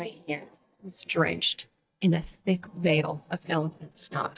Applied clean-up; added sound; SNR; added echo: neural mask model DeepFilterNet 3.